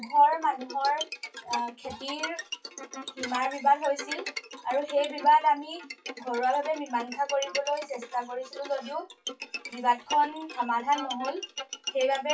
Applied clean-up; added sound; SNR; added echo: classical method WPE with log-MMSE.